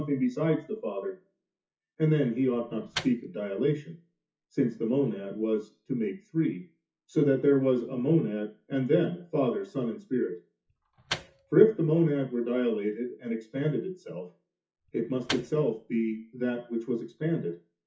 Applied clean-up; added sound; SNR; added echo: classical method WPE with log-MMSE.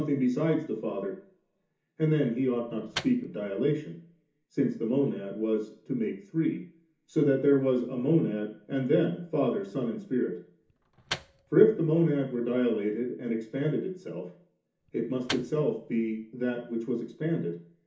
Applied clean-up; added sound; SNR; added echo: none; Microwave oven; 13 dB; reverberation time 0.6 s.